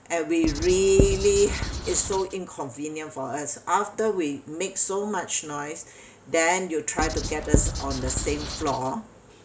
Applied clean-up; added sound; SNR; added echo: none; Writing; 2 dB; none.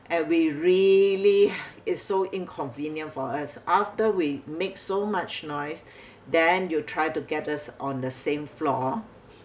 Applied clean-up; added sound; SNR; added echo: none; none; none; none.